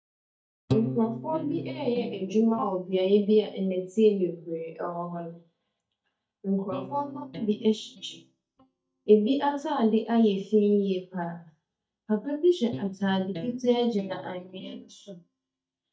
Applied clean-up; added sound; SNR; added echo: neural mask model DeepFilterNet 3.